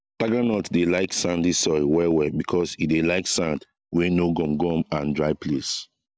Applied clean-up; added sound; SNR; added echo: none; none; none; none.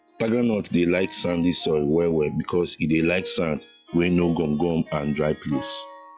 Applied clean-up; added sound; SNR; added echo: classical method log-MMSE.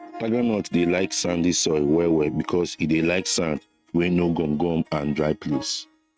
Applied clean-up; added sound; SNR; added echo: neural mask model RNNoise.